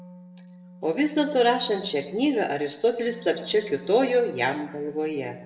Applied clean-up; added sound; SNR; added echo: none; Wind instrument, woodwind instrument; 19 dB; reverberation time 0.9 s.